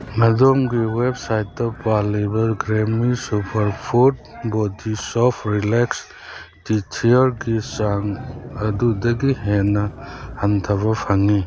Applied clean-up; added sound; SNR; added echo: none; Telephone + Sliding door; 18 dB; none.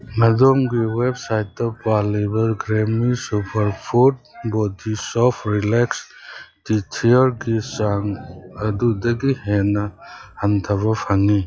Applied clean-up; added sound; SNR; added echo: classical method log-MMSE.